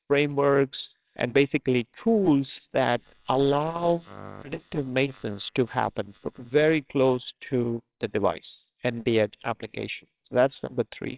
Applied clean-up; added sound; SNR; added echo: neural separator model SepFormer WHAMR!.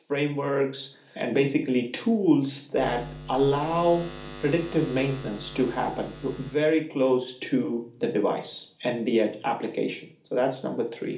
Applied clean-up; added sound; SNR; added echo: none; Buzz; 14 dB; reverberation time 0.4 s.